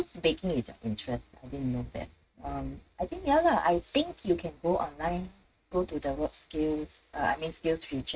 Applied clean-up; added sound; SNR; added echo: neural mask model RNNoise.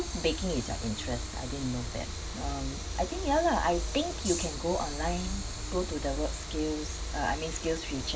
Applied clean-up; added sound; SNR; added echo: none; Train; 8 dB; none.